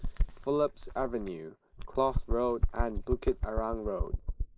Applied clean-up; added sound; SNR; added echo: neural mask model Resemble Enhance denoiser.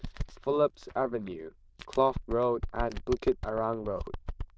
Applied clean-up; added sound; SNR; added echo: neural diffusion model UNIVERSE++.